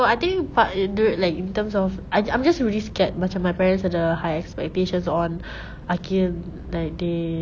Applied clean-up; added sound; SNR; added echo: none; none; none; none.